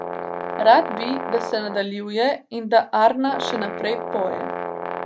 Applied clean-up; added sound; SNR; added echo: none; Brass instrument; 8 dB; none.